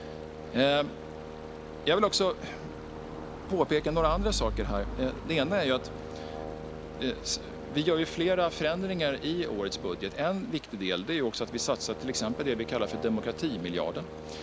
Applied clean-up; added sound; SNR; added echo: none; Stream + Brass instrument; 9 dB; none.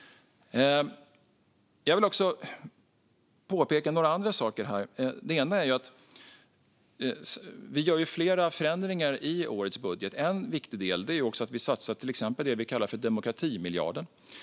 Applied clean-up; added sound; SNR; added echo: none; none; none; none.